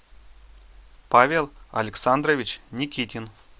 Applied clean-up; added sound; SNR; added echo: none; none; none; none.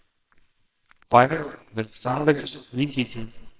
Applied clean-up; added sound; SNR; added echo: neural separator model SepFormer WHAMR!.